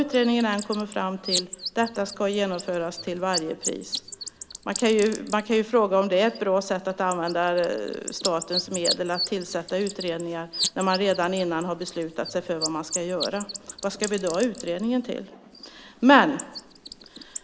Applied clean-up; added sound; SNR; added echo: none; Bird; 10 dB; none.